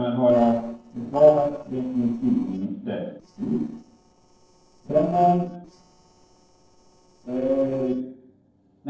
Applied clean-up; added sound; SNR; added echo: neural separator model SepFormer DNS4.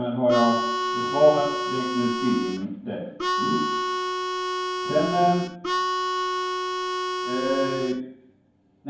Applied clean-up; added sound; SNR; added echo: none; Harmonica; 0 dB; reverberation time 0.9 s.